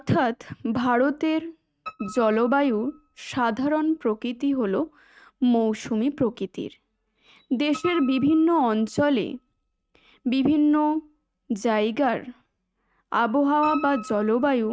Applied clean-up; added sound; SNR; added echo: neural mask model RNNoise.